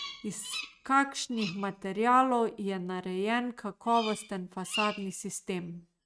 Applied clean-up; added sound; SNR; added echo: neural mask model RNNoise.